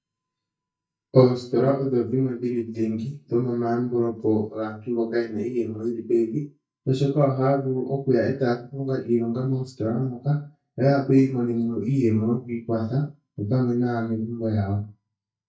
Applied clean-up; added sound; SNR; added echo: neural mask model DeepFilterNet 3.